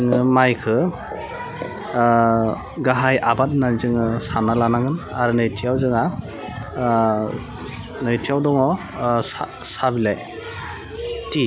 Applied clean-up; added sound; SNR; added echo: none; none; none; none.